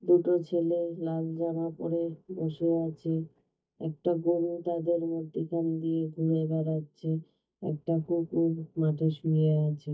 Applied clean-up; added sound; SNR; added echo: neural mask model DeepFilterNet 3.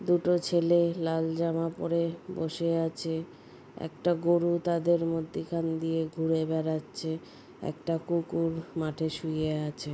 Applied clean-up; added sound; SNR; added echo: none; none; none; none.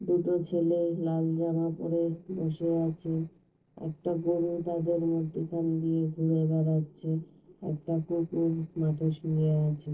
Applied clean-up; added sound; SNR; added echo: neural separator model SepFormer DNS4.